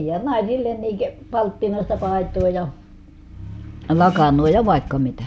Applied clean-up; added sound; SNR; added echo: none; Accelerating, revving, vroom; 13 dB; none.